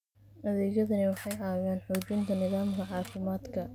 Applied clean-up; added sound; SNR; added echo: none; Camera; 17 dB; none.